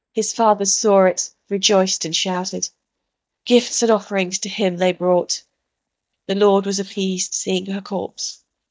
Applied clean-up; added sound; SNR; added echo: neural mask model DeepFilterNet 3.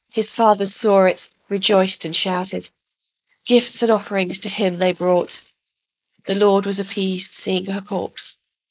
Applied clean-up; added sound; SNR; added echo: neural mask model Resemble Enhance denoiser.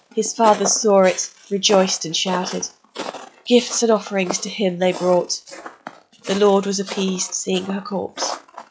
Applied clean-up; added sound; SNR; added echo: classical method log-MMSE.